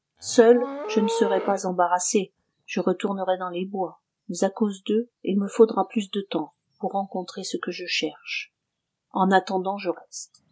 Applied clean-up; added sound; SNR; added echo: none; Livestock, farm animals, working animals; 14 dB; none.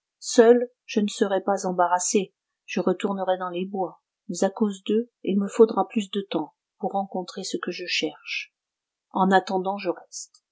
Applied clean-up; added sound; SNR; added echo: none; none; none; none.